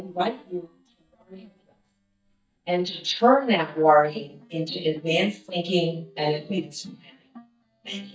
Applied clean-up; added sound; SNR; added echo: neural mask model DeepFilterNet 3.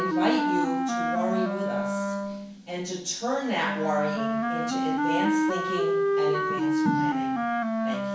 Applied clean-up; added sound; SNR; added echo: none; Wind instrument, woodwind instrument; -5 dB; reverberation time 0.7 s.